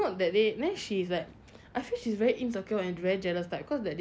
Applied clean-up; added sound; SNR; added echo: none; none; none; none.